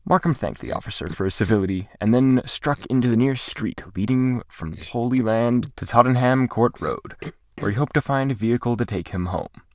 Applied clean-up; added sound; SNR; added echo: neural diffusion model UNIVERSE++.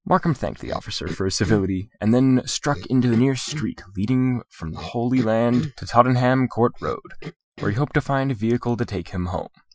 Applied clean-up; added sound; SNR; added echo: classical method Wiener filter.